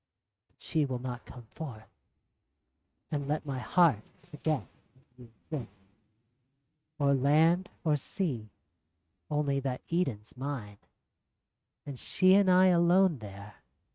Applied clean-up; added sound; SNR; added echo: neural mask model RNNoise.